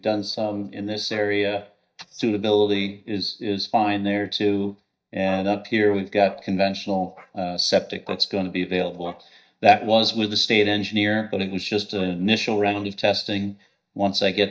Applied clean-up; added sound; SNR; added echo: neural mask model DeepFilterNet 3.